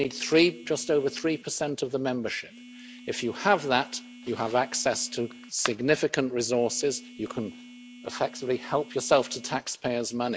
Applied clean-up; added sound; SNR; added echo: none; Telephone; 20 dB; none.